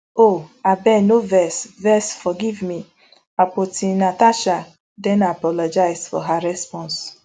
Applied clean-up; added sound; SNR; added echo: none; none; none; none.